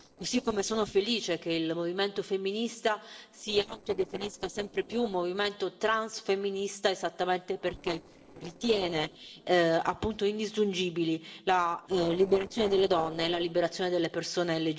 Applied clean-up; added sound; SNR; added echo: neural separator model SepFormer DNS4.